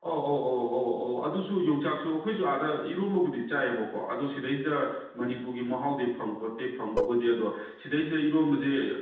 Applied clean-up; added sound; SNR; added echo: neural separator model SepFormer DNS4.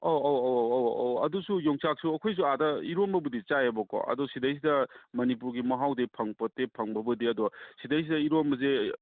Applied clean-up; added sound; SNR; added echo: none; none; none; none.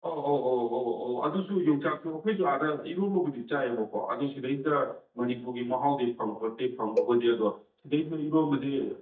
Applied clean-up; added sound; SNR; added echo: neural mask model DeepFilterNet 3.